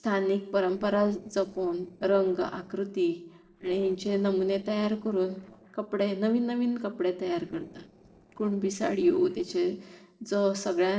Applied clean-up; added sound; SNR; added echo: neural separator model SepFormer DNS4.